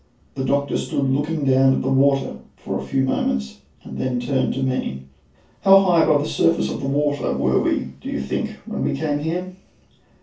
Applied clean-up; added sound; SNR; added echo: none; none; none; reverberation time 0.3 s.